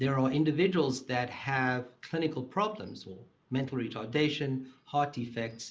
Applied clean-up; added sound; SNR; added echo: none; none; none; none.